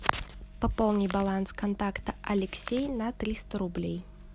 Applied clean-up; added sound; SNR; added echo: none; Chewing, mastication; 18 dB; none.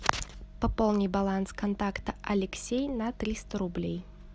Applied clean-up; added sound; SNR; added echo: none; none; none; none.